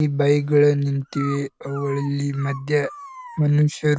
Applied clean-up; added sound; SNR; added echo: none; Dog; 17 dB; none.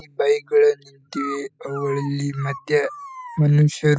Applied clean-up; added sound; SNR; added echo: classical method spectral subtraction.